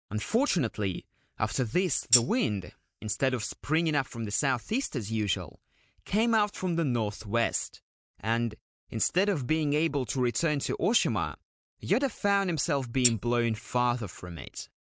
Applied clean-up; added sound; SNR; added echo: neural mask model DeepFilterNet 3.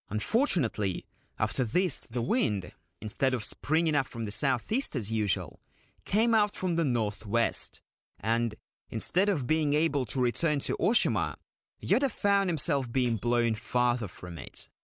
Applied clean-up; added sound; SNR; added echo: neural separator model SepFormer DNS4.